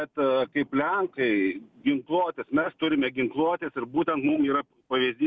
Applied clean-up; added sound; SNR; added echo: none; none; none; none.